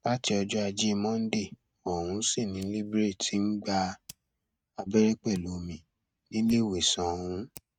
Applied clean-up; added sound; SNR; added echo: neural mask model RNNoise.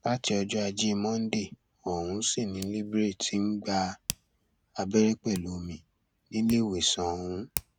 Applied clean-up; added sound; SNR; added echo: none; Hands; 16 dB; none.